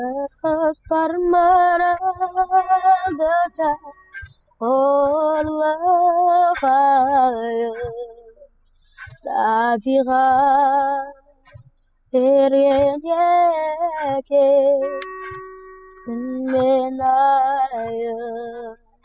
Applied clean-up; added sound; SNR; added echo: classical method spectral subtraction.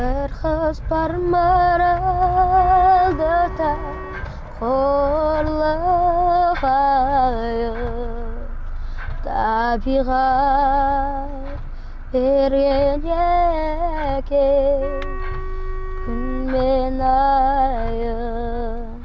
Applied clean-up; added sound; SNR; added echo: none; Wind instrument, woodwind instrument; 18 dB; none.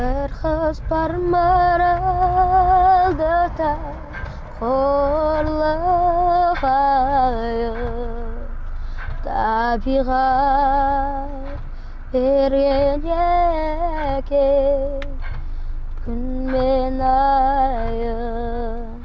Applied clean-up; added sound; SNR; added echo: none; none; none; none.